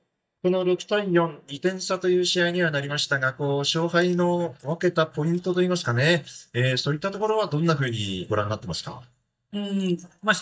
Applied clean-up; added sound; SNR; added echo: neural mask model DeepFilterNet 3.